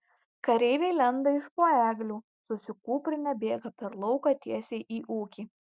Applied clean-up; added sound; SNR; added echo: none; none; none; none.